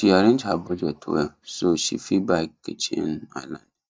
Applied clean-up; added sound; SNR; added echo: neural mask model DeepFilterNet 3.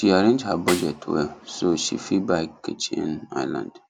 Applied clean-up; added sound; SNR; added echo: none; Snare drum; 11 dB; none.